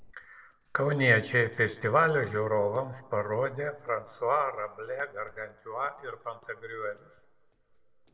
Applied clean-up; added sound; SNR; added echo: neural separator model SepFormer DNS4.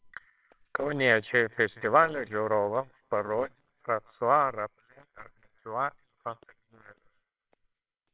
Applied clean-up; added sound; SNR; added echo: neural separator model SepFormer WHAMR!.